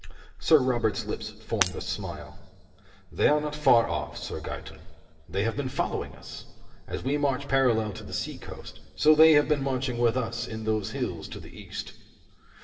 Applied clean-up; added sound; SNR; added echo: none; Shatter; 9 dB; reverberation time 2.0 s.